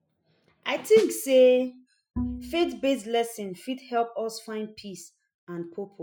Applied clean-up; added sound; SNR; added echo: classical method Wiener filter.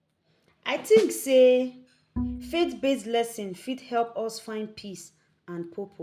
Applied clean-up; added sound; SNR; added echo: none; Snare drum + Bowed string instrument; 10 dB; none.